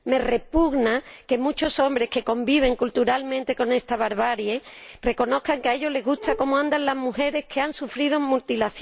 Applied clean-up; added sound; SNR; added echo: none; Bowed string instrument; 13 dB; none.